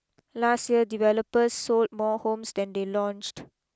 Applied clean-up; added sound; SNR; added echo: none; none; none; none.